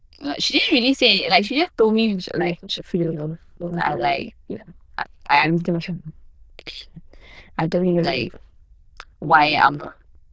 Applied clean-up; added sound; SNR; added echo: neural diffusion model UNIVERSE++.